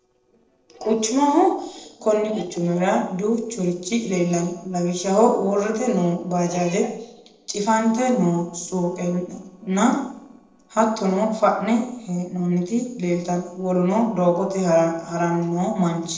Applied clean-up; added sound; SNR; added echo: neural separator model SepFormer DNS4.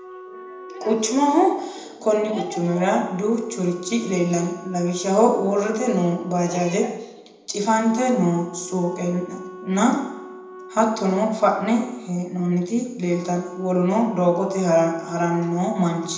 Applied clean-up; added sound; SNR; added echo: none; Wind instrument, woodwind instrument; 17 dB; reverberation time 0.8 s.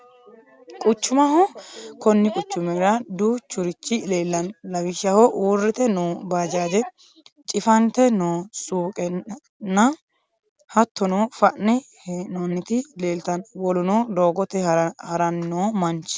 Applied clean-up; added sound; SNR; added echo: none; none; none; none.